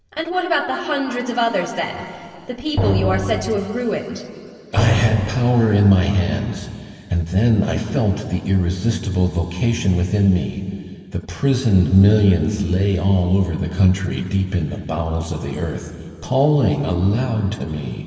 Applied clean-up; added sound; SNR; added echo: none; Drum; 4 dB; reverberation time 2.5 s.